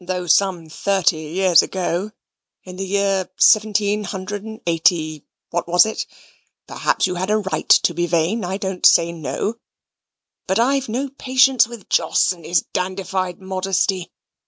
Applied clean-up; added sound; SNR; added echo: none; none; none; none.